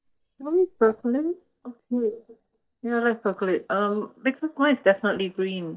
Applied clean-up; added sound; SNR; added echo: neural mask model DeepFilterNet 3.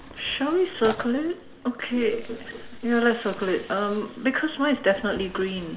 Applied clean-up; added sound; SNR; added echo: none; Tearing; 18 dB; reverberation time 2.0 s.